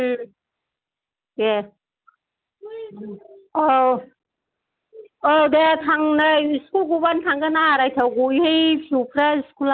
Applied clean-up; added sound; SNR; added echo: none; none; none; none.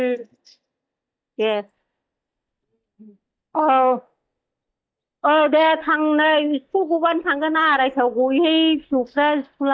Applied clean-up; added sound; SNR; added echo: neural mask model DeepFilterNet 3.